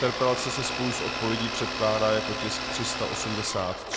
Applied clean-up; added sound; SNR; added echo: none; Domestic sounds, home sounds; 3 dB; none.